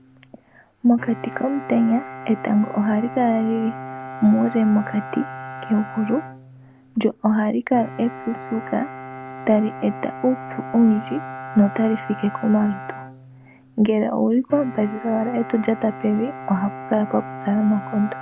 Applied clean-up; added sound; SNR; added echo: none; Bowed string instrument; 13 dB; none.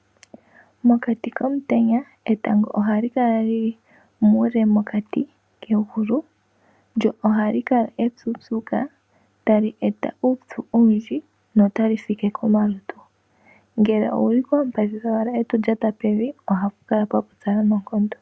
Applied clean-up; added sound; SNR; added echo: none; none; none; none.